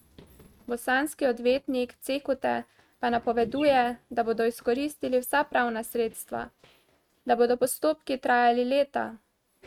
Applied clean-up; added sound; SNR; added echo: neural mask model RNNoise.